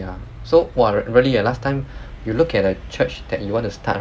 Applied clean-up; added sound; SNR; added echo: none; none; none; none.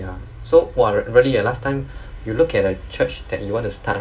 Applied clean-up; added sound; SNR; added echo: none; none; none; reverberation time 0.2 s.